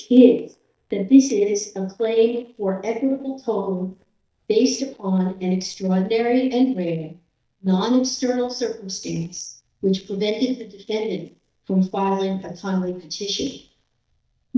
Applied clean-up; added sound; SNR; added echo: neural mask model DeepFilterNet 3.